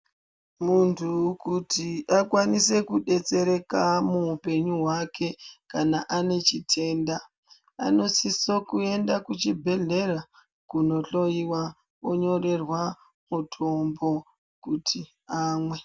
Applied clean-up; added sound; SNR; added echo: none; none; none; none.